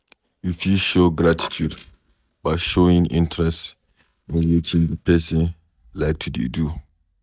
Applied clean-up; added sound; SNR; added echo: neural mask model DeepFilterNet 3.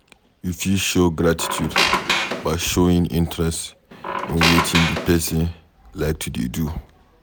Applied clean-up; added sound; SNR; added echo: none; Squeak; 1 dB; none.